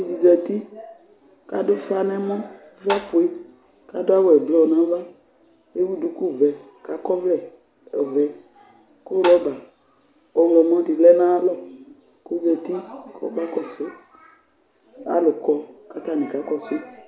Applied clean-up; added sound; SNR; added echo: none; Tap; 7 dB; none.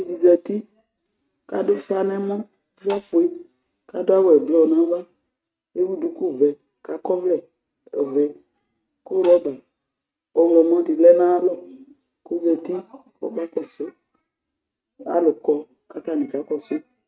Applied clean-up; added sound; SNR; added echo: neural mask model RNNoise.